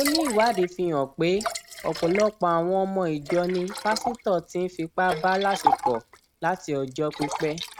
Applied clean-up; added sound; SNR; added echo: neural mask model RNNoise.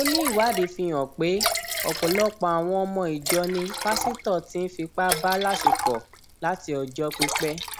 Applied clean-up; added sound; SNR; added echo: none; Liquid; 4 dB; none.